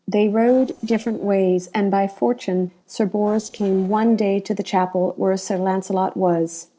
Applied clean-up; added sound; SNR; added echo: neural separator model SepFormer DNS4.